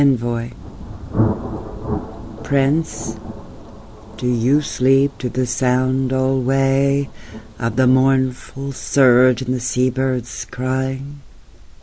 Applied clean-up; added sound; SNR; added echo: none; Thunder; 11 dB; none.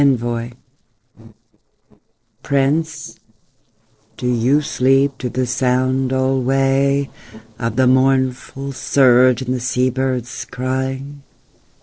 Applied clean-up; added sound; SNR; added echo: neural separator model SepFormer DNS4.